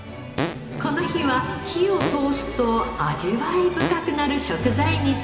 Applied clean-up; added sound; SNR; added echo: none; Fart; 8 dB; reverberation time 2.1 s.